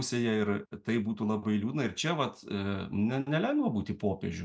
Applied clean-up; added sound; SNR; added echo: none; none; none; none.